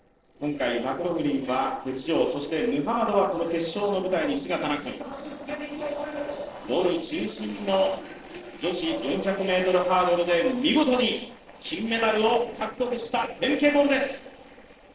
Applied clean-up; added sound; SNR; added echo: neural separator model SepFormer DNS4.